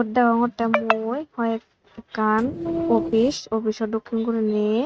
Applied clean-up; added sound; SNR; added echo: neural mask model RNNoise.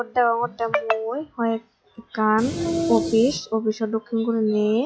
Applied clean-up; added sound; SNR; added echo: classical method log-MMSE.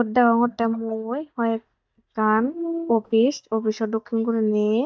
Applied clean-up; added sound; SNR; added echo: neural mask model DeepFilterNet 3.